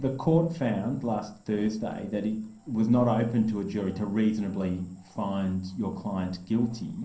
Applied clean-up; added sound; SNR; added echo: neural separator model SepFormer DNS4.